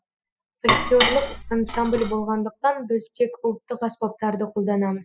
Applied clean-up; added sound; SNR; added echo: classical method spectral subtraction.